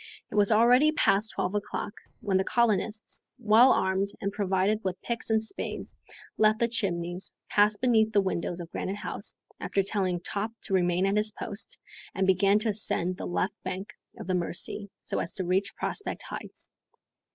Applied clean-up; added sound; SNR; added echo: neural separator model SepFormer DNS4.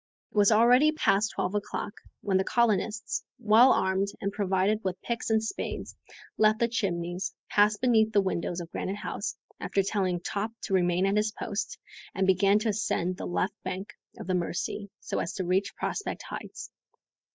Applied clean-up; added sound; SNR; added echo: neural mask model DeepFilterNet 3.